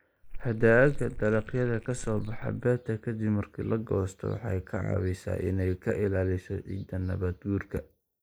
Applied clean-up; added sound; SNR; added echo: neural mask model Resemble Enhance denoiser.